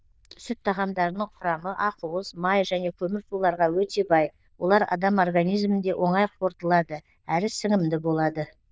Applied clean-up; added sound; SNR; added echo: neural diffusion model UNIVERSE++.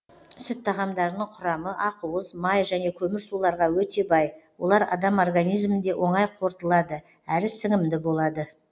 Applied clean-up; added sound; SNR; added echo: none; none; none; none.